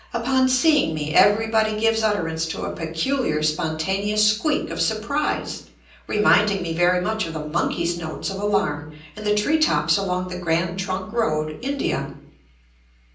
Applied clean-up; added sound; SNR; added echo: none; none; none; reverberation time 0.6 s.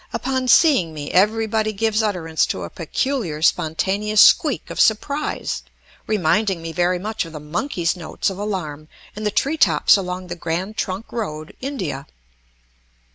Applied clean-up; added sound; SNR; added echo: none; none; none; none.